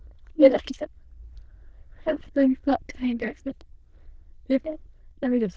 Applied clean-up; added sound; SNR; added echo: neural diffusion model UNIVERSE++.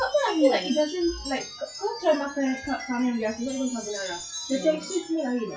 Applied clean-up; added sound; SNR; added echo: classical method log-MMSE.